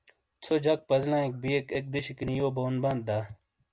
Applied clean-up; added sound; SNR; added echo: none; none; none; none.